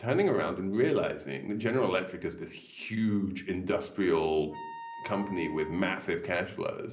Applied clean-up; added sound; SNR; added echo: none; Wind instrument, woodwind instrument; 17 dB; reverberation time 0.5 s.